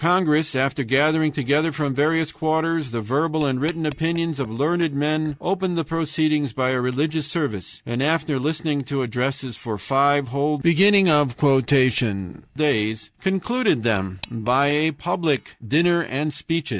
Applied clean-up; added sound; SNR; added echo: neural mask model DeepFilterNet 3.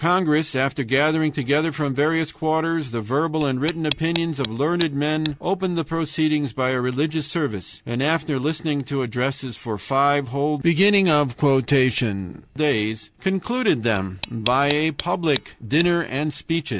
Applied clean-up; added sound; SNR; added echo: none; Tick; 9 dB; none.